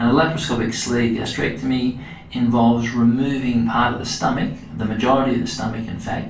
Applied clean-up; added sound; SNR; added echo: none; none; none; reverberation time 0.3 s.